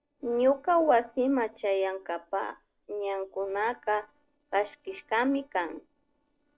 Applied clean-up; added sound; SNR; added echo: neural separator model SepFormer DNS4.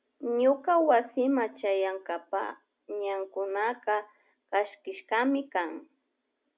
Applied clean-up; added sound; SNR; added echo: none; none; none; none.